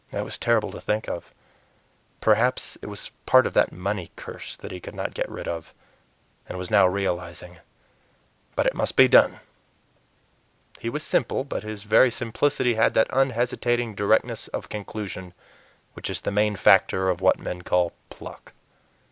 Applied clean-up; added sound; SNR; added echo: none; none; none; none.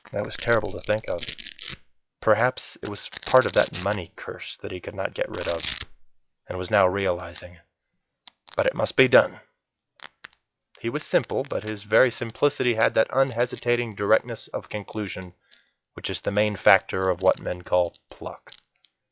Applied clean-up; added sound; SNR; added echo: classical method log-MMSE.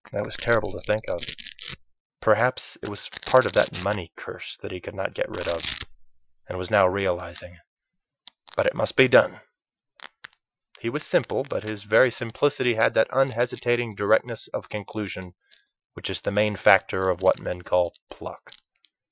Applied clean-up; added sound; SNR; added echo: classical method Wiener filter.